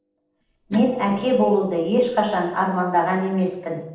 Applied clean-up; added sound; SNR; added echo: neural separator model SepFormer DNS4.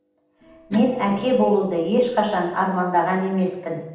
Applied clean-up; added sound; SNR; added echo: none; Guitar; 19 dB; reverberation time 0.8 s.